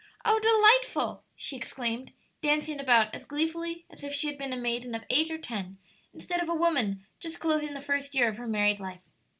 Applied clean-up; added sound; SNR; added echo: none; none; none; none.